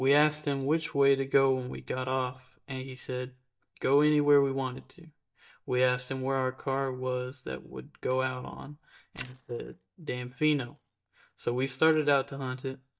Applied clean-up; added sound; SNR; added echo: neural mask model DeepFilterNet 3.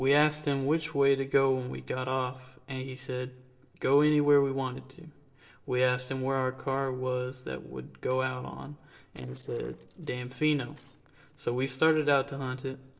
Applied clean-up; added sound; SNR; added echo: neural separator model SepFormer DNS4.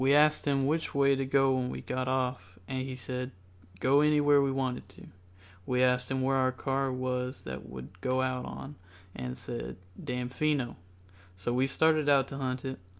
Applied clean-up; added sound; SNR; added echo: none; none; none; none.